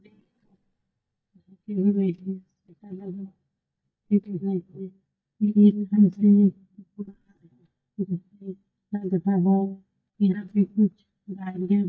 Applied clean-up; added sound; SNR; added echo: neural mask model DeepFilterNet 3.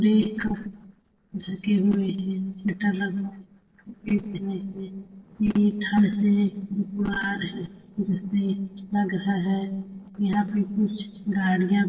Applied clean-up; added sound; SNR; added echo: neural separator model SepFormer DNS4.